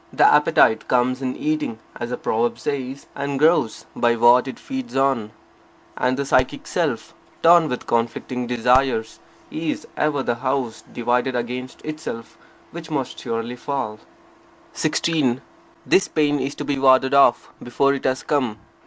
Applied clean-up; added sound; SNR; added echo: none; Fireworks; 15 dB; none.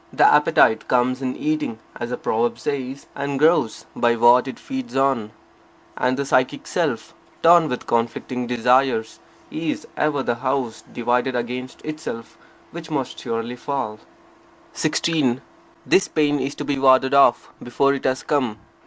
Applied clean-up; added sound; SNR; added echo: none; none; none; none.